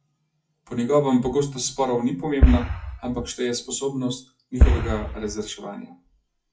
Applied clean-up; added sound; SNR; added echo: classical method WPE with log-MMSE.